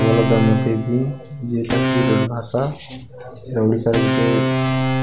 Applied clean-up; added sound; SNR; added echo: none; Organ; 1 dB; none.